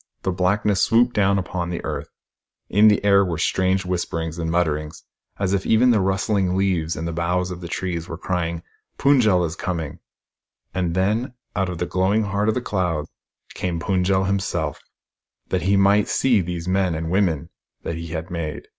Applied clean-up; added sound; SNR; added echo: none; none; none; none.